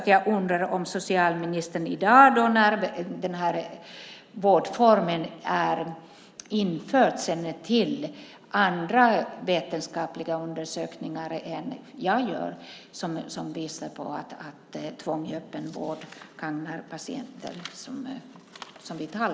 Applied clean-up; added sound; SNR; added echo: none; none; none; none.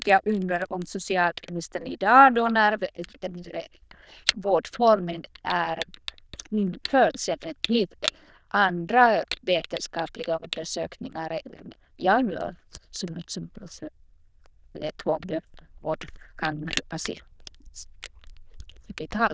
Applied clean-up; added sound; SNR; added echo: neural diffusion model UNIVERSE++.